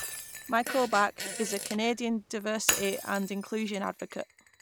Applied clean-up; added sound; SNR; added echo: none; Fart + Shatter; 7 dB; none.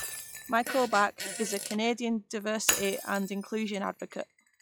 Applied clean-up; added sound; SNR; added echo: classical method log-MMSE.